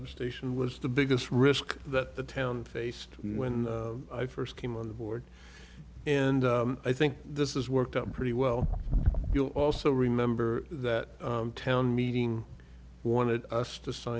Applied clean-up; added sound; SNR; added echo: none; none; none; none.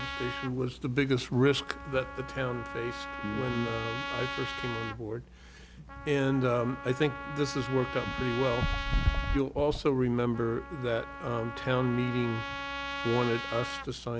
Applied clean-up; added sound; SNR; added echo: none; Trumpet; 9 dB; none.